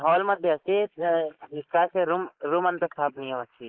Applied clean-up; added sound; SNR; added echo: neural mask model Resemble Enhance denoiser.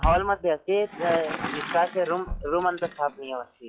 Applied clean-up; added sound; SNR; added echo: classical method log-MMSE.